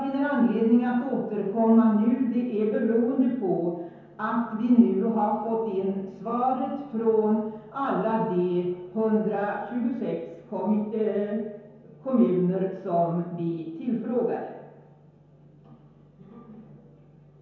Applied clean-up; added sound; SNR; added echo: none; none; none; reverberation time 0.9 s.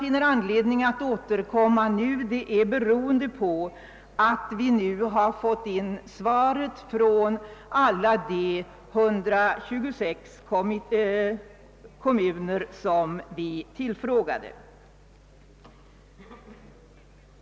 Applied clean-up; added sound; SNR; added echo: none; none; none; none.